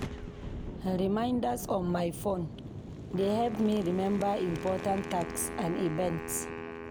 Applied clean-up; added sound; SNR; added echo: none; Wind instrument, woodwind instrument + Boom; 8 dB; none.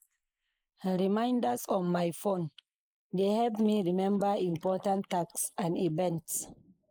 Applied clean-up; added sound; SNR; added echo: neural mask model Resemble Enhance denoiser.